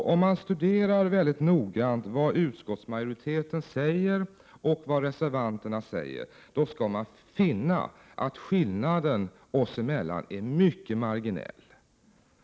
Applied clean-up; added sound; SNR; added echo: none; none; none; none.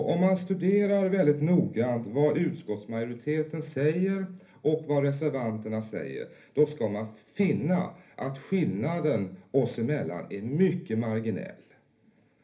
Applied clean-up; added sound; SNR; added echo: none; none; none; reverberation time 0.3 s.